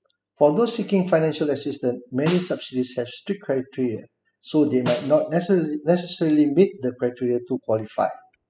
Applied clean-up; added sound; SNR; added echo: classical method spectral subtraction.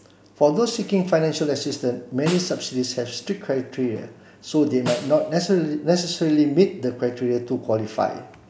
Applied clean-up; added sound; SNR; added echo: none; Snare drum; 15 dB; none.